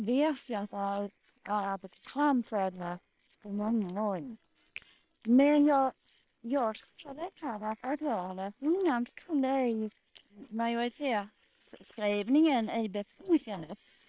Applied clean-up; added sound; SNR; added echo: neural separator model SepFormer WHAM!.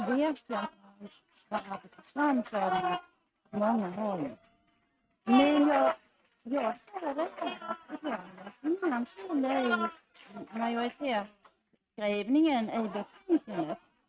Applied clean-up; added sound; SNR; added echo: neural mask model RNNoise.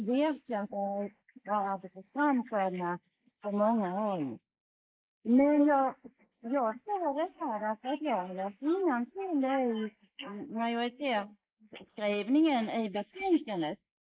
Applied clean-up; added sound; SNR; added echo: neural mask model Resemble Enhance denoiser.